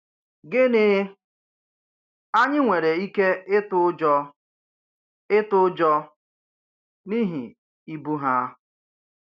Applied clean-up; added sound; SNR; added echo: none; none; none; none.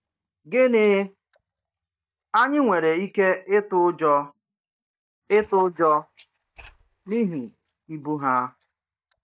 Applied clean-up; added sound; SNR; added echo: neural mask model DeepFilterNet 3.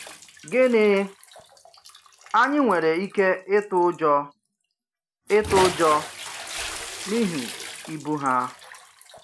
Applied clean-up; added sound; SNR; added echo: none; Bathtub (filling or washing) / Splash, splatter; 12 dB; none.